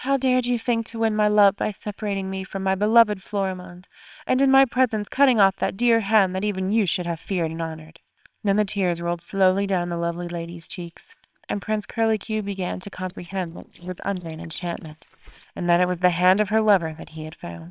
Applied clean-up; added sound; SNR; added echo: neural separator model SepFormer WHAMR!.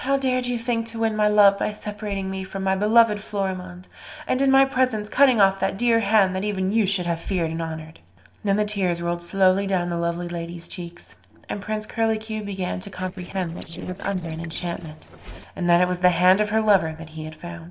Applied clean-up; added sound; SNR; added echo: neural separator model SepFormer DNS4.